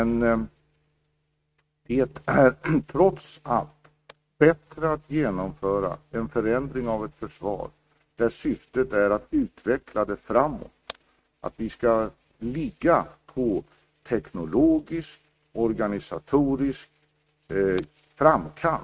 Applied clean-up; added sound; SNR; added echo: neural mask model RNNoise.